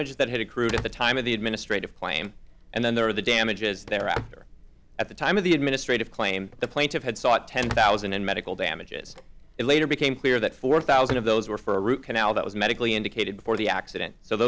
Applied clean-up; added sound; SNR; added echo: none; Telephone; 16 dB; none.